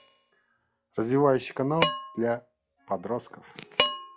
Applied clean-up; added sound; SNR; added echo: classical method log-MMSE.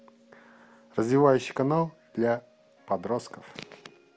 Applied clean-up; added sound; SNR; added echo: none; none; none; none.